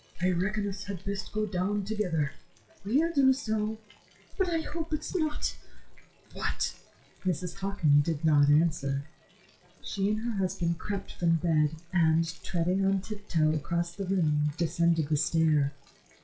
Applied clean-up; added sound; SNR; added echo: classical method WPE with log-MMSE.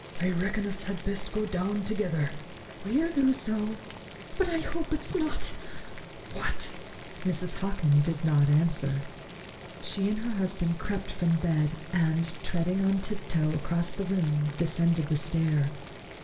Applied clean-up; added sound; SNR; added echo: none; Boiling; 15 dB; reverberation time 0.7 s.